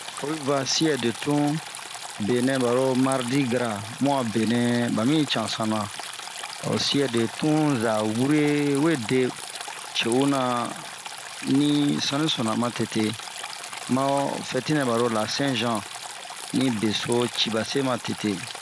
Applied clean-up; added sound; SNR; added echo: none; Stream; 11 dB; none.